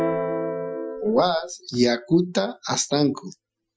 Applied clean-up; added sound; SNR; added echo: classical method Wiener filter.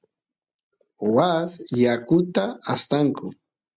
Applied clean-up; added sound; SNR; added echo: none; none; none; none.